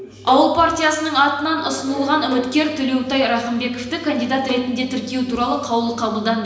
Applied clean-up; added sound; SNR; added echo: none; Bowed string instrument; 14 dB; reverberation time 1.0 s.